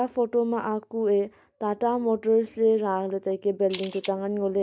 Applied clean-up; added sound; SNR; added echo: neural mask model DeepFilterNet 3.